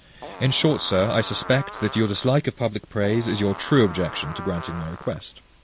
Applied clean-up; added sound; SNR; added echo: none; Fart; 14 dB; none.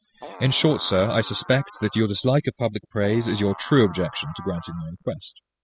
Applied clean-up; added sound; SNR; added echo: classical method spectral subtraction.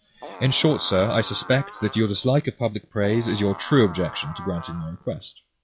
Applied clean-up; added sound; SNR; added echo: classical method log-MMSE.